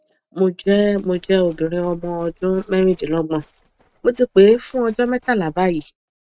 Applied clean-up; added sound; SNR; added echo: neural mask model RNNoise.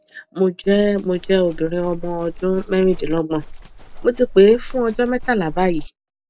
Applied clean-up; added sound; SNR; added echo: none; Livestock, farm animals, working animals; 11 dB; none.